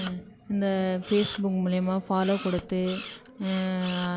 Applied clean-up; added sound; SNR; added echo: none; Camera; 13 dB; none.